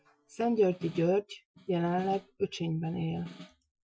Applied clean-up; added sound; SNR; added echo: classical method Wiener filter.